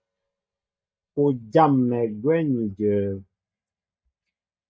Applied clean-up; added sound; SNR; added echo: neural mask model DeepFilterNet 3.